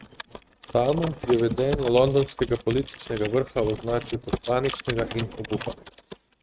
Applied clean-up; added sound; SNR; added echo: neural mask model RNNoise.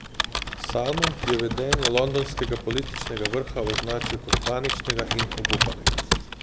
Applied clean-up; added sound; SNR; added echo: none; Computer keyboard; -2 dB; none.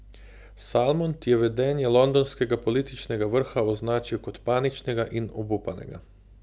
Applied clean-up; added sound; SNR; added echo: none; none; none; none.